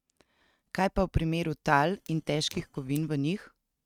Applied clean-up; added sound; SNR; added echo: neural mask model RNNoise.